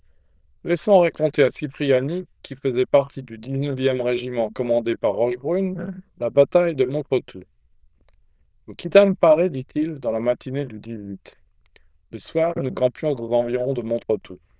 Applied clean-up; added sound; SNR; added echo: neural diffusion model UNIVERSE++.